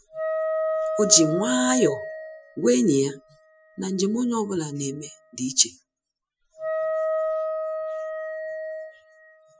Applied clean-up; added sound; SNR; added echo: classical method spectral subtraction.